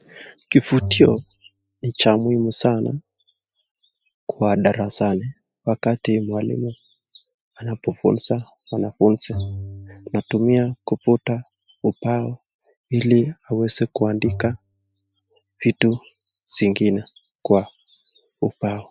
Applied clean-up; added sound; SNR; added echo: classical method spectral subtraction.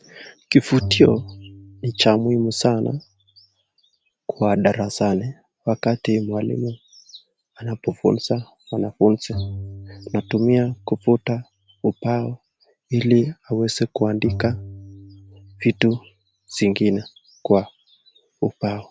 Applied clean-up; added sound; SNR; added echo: none; Bowed string instrument; 14 dB; none.